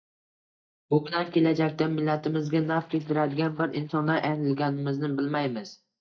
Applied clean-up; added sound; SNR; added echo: neural mask model DeepFilterNet 3.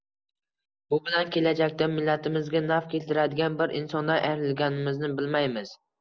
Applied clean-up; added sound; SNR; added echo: none; none; none; none.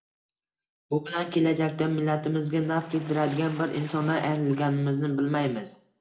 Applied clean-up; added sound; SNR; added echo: none; Water / Splash, splatter; 19 dB; reverberation time 0.3 s.